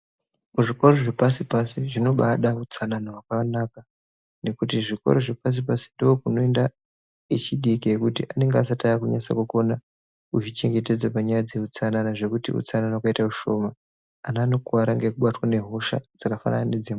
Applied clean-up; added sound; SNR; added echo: none; none; none; none.